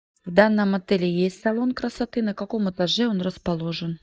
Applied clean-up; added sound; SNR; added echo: neural mask model DeepFilterNet 3.